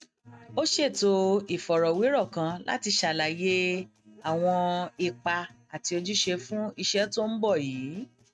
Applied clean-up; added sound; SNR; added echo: neural mask model RNNoise.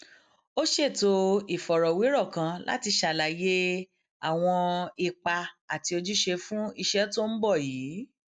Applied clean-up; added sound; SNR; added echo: none; none; none; none.